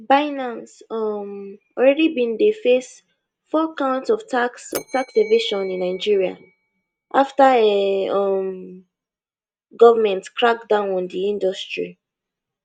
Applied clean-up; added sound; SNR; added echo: neural mask model RNNoise.